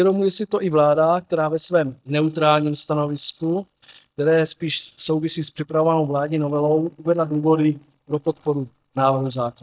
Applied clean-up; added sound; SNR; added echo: neural mask model DeepFilterNet 3.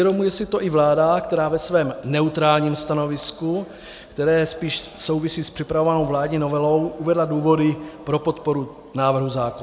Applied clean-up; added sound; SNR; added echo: none; none; none; none.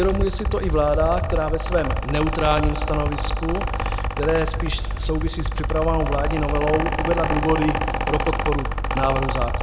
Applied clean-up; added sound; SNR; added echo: none; Mechanical fan; -1 dB; none.